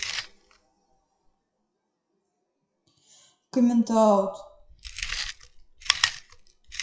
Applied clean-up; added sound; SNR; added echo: classical method WPE with log-MMSE.